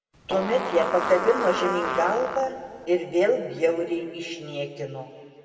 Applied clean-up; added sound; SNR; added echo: none; Fart; 5 dB; reverberation time 2.1 s.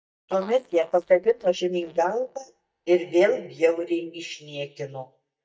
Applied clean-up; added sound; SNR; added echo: neural mask model DeepFilterNet 3.